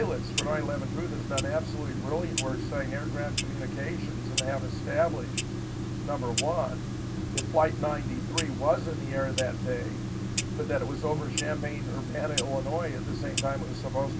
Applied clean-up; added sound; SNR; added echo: none; Clock; -1 dB; reverberation time 0.4 s.